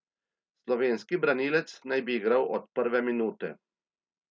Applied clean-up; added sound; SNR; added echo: none; none; none; none.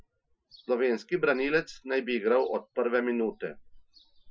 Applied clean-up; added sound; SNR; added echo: classical method Wiener filter.